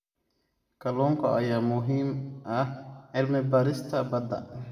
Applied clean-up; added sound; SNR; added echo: none; none; none; reverberation time 1.3 s.